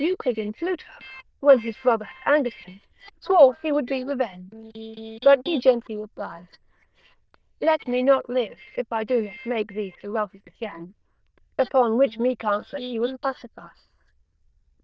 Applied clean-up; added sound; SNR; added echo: neural diffusion model UNIVERSE++.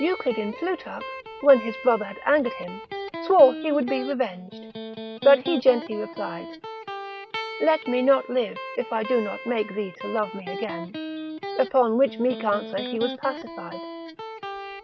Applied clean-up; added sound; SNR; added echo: none; Electric guitar; 11 dB; none.